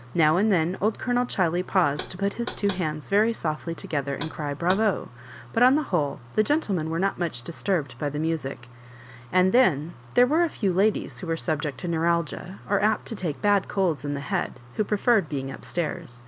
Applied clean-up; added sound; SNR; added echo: none; Knock; 15 dB; none.